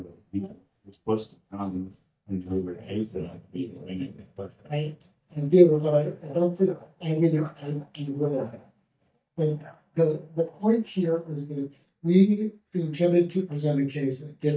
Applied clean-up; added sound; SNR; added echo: neural mask model DeepFilterNet 3.